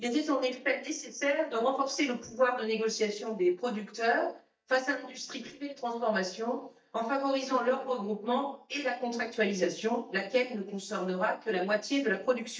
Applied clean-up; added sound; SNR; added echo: neural mask model DeepFilterNet 3.